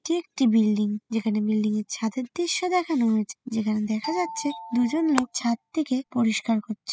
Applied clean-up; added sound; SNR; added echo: classical method spectral subtraction.